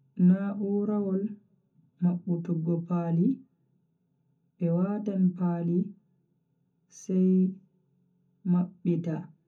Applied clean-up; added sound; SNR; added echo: none; none; none; reverberation time 0.3 s.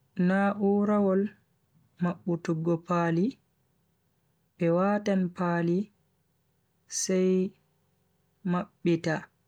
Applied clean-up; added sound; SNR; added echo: none; none; none; none.